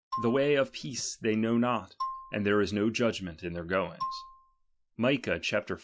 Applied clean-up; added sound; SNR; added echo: classical method log-MMSE.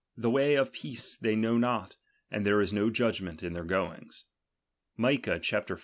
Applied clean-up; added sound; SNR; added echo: none; none; none; none.